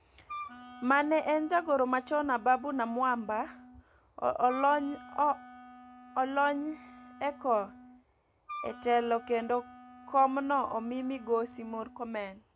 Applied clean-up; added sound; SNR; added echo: none; Wind instrument, woodwind instrument; 17 dB; none.